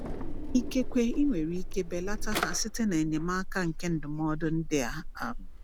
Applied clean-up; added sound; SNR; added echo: none; Drawer open or close; 3 dB; none.